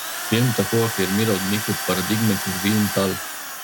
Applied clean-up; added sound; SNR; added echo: none; Drill; 5 dB; none.